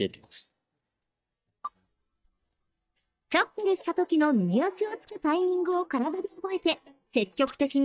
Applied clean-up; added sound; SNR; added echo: neural mask model DeepFilterNet 3.